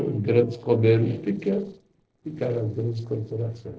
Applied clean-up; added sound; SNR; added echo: neural separator model SepFormer DNS4.